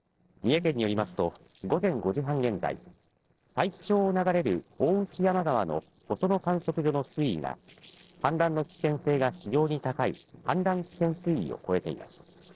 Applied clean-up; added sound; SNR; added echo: neural separator model SepFormer DNS4.